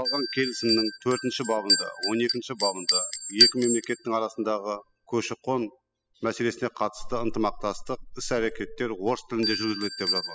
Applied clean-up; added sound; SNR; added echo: classical method spectral subtraction.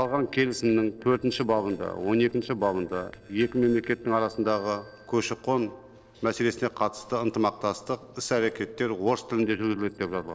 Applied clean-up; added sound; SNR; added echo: neural separator model SepFormer DNS4.